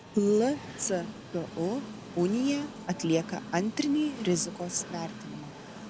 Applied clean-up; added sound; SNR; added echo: none; Train; 12 dB; none.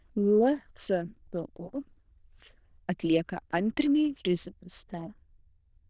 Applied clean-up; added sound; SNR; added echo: neural diffusion model UNIVERSE++.